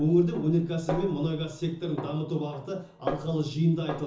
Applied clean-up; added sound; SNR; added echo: none; Snare drum; 12 dB; reverberation time 0.6 s.